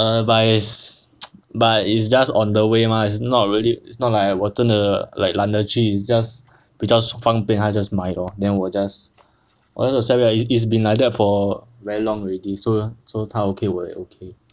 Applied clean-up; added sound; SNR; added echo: none; none; none; none.